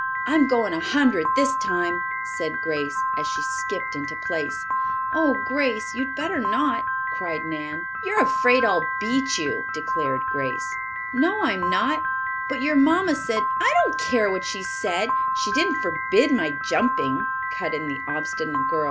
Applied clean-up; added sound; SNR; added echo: none; Piano; 1 dB; none.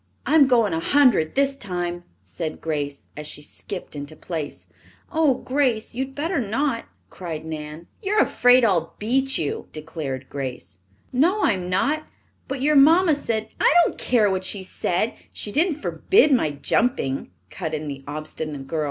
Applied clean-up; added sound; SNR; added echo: none; none; none; none.